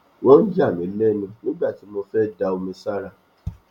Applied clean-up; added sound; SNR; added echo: none; none; none; none.